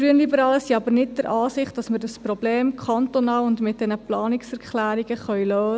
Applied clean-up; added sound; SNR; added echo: none; none; none; none.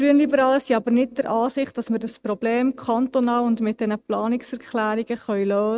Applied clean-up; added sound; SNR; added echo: neural mask model RNNoise.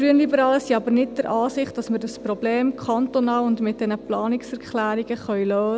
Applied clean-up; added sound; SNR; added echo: none; Brass instrument; 18 dB; none.